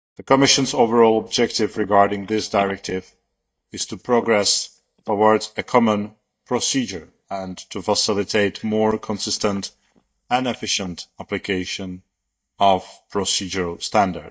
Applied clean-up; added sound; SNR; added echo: neural mask model DeepFilterNet 3.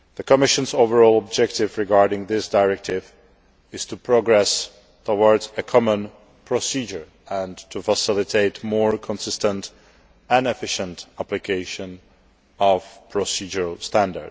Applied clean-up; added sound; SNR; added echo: none; none; none; none.